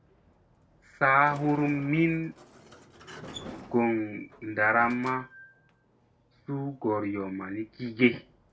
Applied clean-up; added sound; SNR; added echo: none; Sliding door; 20 dB; reverberation time 0.2 s.